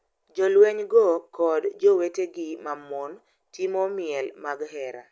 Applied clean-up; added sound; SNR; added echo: none; none; none; none.